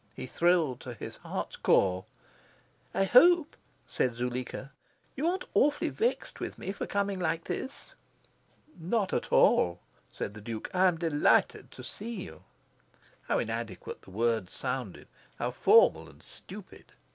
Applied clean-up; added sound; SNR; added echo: none; none; none; none.